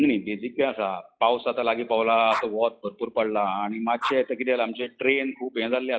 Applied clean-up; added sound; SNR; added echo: classical method log-MMSE.